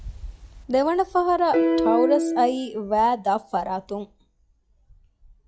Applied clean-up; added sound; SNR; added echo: classical method log-MMSE.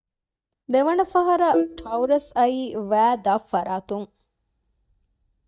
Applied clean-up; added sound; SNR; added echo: neural mask model DeepFilterNet 3.